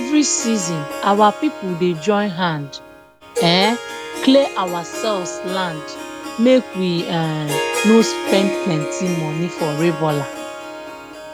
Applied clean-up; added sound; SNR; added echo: none; Harp; 8 dB; none.